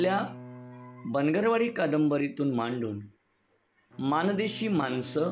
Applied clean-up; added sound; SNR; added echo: none; Bowed string instrument; 19 dB; none.